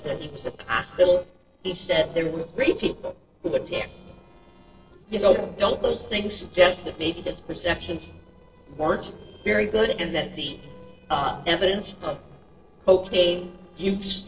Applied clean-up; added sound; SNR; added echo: neural separator model SepFormer DNS4.